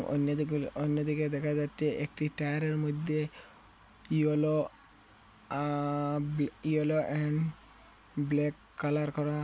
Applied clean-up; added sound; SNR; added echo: none; none; none; none.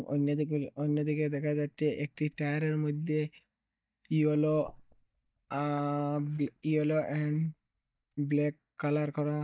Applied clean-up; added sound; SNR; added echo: neural mask model DeepFilterNet 3.